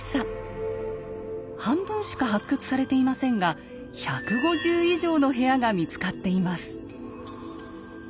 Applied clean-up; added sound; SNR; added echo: none; none; none; none.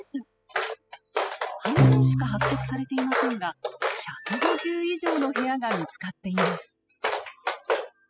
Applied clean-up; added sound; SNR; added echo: classical method spectral subtraction.